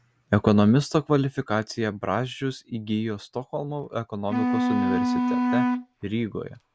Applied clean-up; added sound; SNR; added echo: none; Wind instrument, woodwind instrument; 0 dB; none.